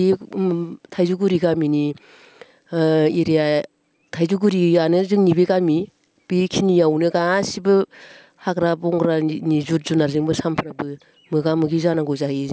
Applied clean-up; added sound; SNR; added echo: none; none; none; none.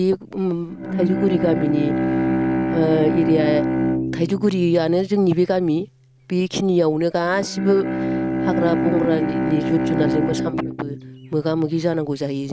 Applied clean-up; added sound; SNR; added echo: neural mask model RNNoise.